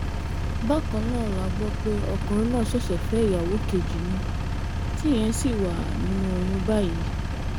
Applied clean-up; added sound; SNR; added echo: none; Engine; -1 dB; none.